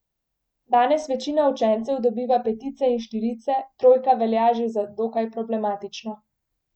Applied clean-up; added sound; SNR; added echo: none; none; none; none.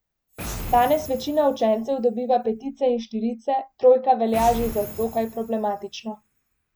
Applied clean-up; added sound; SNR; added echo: none; Boom; 16 dB; none.